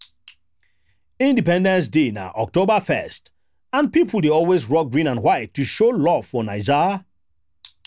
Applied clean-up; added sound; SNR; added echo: none; none; none; none.